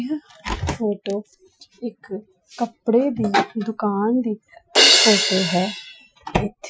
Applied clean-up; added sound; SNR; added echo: classical method Wiener filter.